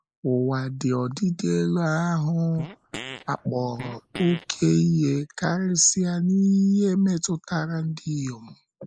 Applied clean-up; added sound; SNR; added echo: neural mask model Resemble Enhance denoiser.